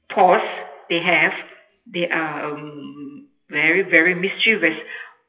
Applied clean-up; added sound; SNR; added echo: classical method WPE with log-MMSE.